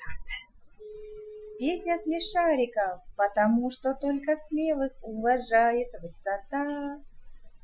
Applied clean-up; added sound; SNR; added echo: classical method Wiener filter.